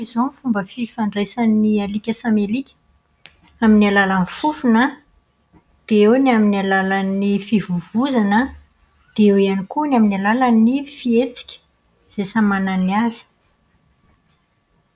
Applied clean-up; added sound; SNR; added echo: none; none; none; none.